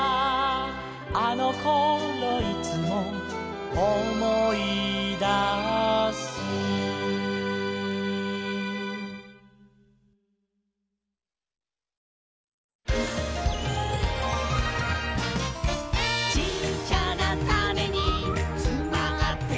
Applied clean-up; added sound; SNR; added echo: none; Acoustic guitar; 20 dB; none.